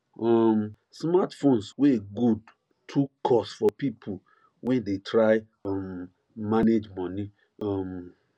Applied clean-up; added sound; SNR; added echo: none; none; none; none.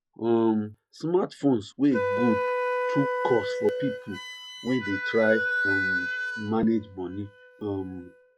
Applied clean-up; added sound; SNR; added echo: classical method log-MMSE.